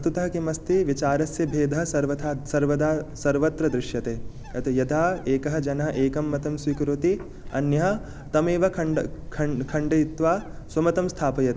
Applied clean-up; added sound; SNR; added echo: none; Bird; 13 dB; none.